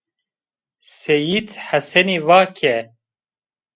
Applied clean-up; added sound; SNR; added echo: none; none; none; none.